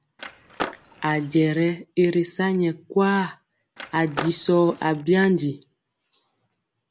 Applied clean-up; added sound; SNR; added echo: none; Skateboard; 12 dB; none.